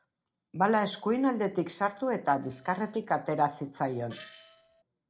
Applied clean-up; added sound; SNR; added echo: neural separator model SepFormer DNS4.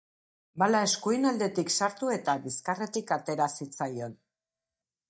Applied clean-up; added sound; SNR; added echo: neural mask model DeepFilterNet 3.